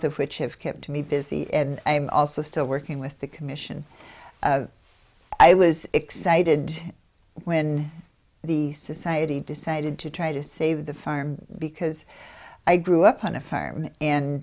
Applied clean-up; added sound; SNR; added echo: none; none; none; none.